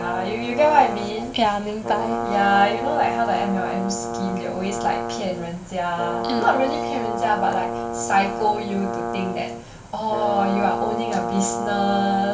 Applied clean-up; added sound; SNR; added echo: none; Brass instrument; 4 dB; reverberation time 2.1 s.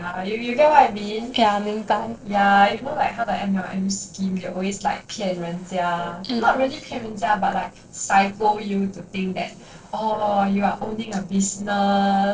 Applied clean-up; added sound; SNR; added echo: neural separator model SepFormer DNS4.